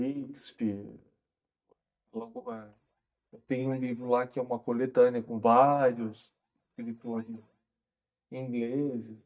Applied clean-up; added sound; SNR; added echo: neural mask model DeepFilterNet 3.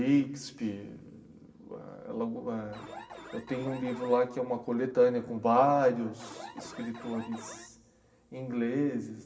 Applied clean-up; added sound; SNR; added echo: none; Alarm; 15 dB; reverberation time 1.4 s.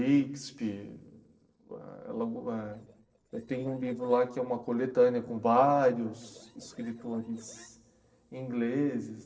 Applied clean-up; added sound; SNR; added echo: neural separator model SepFormer DNS4.